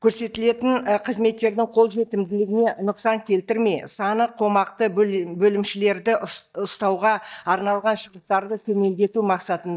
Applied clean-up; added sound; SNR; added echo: neural mask model DeepFilterNet 3.